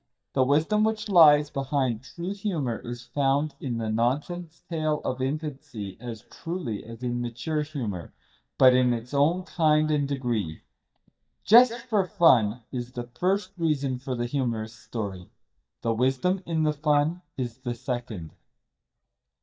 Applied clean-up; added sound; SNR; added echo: neural mask model DeepFilterNet 3.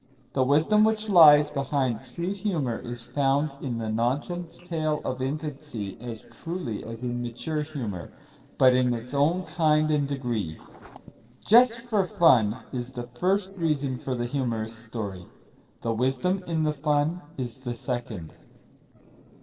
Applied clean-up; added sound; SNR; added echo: neural separator model SepFormer DNS4.